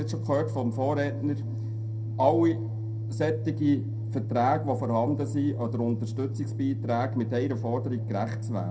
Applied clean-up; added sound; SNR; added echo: none; Organ; 3 dB; reverberation time 0.2 s.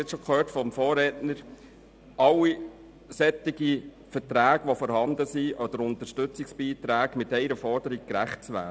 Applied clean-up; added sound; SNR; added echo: none; none; none; none.